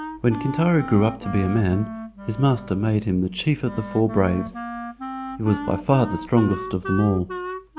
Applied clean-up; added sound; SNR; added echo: none; Wind instrument, woodwind instrument; 11 dB; none.